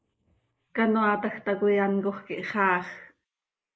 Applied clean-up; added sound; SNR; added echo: neural mask model Resemble Enhance denoiser.